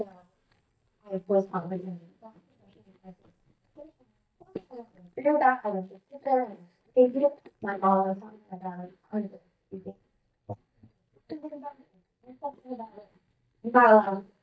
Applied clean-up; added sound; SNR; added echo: neural mask model DeepFilterNet 3.